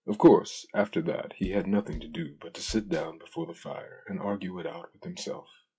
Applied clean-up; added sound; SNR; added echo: classical method log-MMSE.